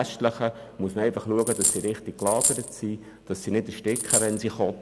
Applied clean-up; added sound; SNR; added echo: none; Coin (dropping); -2 dB; none.